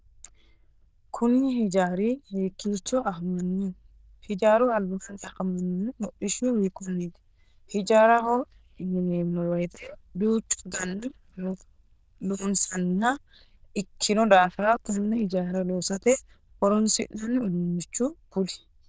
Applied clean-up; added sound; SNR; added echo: neural diffusion model UNIVERSE++.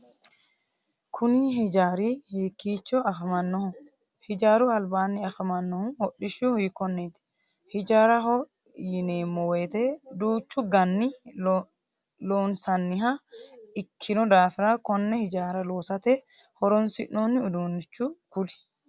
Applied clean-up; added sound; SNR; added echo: none; none; none; none.